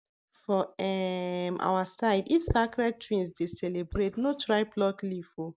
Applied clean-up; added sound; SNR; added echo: neural mask model Resemble Enhance denoiser.